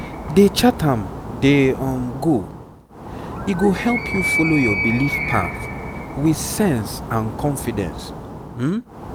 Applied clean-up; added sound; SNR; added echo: none; Animal; 7 dB; none.